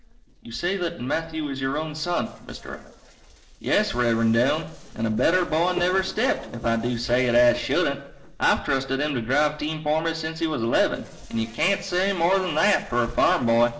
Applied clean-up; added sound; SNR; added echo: neural separator model SepFormer DNS4.